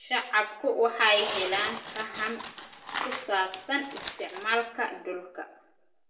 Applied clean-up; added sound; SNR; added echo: none; Tearing; 8 dB; reverberation time 0.5 s.